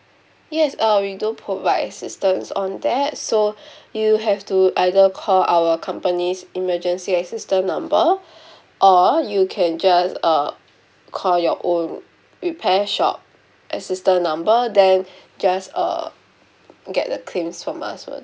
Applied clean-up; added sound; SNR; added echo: none; none; none; none.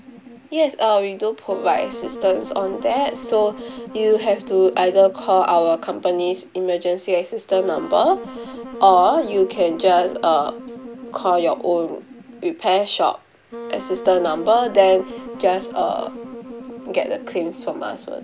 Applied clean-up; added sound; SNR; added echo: none; Wind instrument, woodwind instrument; 15 dB; none.